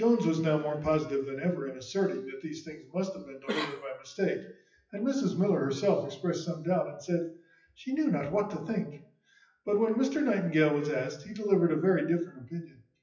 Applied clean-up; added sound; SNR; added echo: classical method WPE with log-MMSE.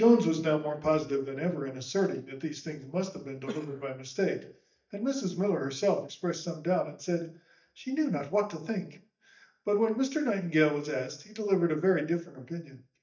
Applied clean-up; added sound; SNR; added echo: neural mask model DeepFilterNet 3.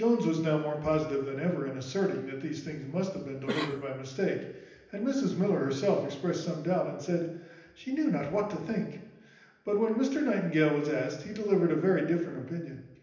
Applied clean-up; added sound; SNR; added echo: none; Cough; 10 dB; reverberation time 0.9 s.